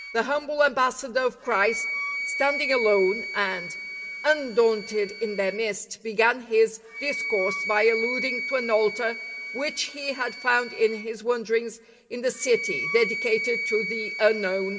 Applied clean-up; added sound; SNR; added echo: none; Wind instrument, woodwind instrument; 8 dB; reverberation time 1.2 s.